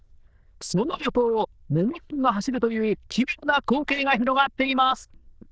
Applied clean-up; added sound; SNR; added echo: neural diffusion model UNIVERSE++.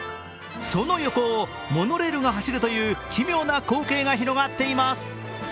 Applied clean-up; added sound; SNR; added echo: none; none; none; none.